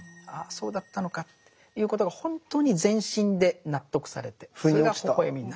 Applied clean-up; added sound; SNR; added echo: none; none; none; none.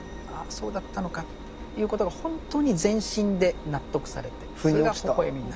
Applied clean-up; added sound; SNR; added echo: none; Engine; 11 dB; none.